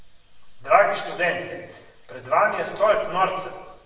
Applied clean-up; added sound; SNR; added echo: none; none; none; reverberation time 1.0 s.